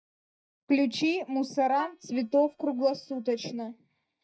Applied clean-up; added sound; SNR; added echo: neural mask model DeepFilterNet 3.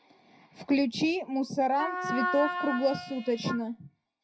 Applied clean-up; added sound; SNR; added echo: classical method WPE with log-MMSE.